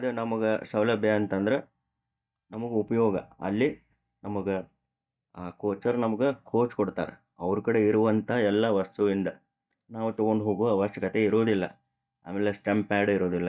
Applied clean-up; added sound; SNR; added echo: neural mask model DeepFilterNet 3.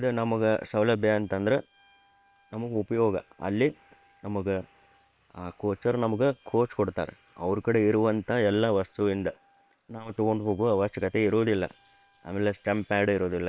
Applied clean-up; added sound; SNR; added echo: neural separator model SepFormer WHAM!.